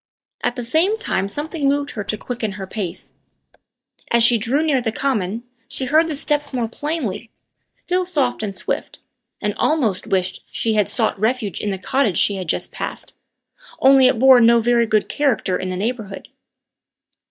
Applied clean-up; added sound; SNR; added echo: neural mask model DeepFilterNet 3.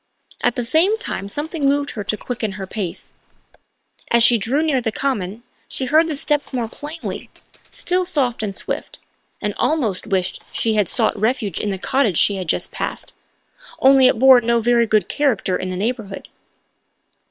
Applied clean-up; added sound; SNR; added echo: neural separator model SepFormer WHAM!.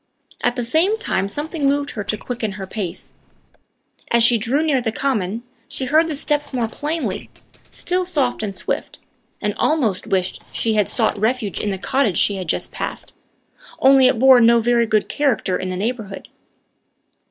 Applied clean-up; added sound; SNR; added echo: neural separator model SepFormer DNS4.